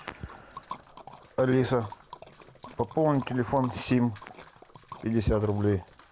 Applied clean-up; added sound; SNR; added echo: none; Liquid; 18 dB; none.